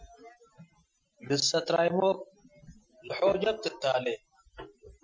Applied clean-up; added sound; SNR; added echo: classical method Wiener filter.